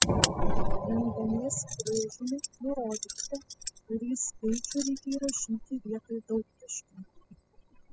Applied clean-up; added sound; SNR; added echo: classical method spectral subtraction.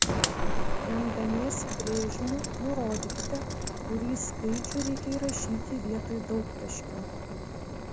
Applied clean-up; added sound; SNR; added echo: none; Keys jangling + Fire; -2 dB; none.